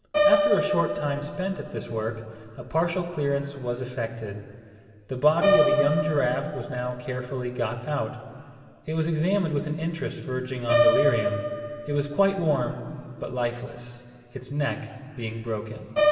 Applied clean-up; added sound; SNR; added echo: none; Piano; 1 dB; reverberation time 2.5 s.